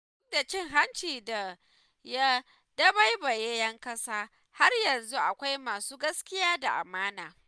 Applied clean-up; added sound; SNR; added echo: none; none; none; none.